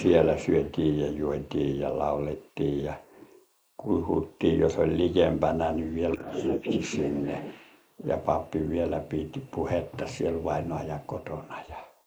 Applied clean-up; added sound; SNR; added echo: neural mask model Resemble Enhance denoiser.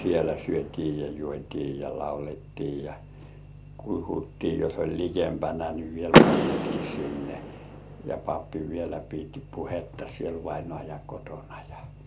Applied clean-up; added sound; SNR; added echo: none; Door / Car; -2 dB; none.